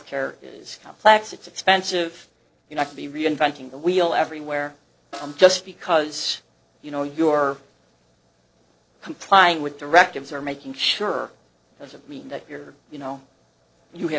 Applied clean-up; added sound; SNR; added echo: neural separator model SepFormer DNS4.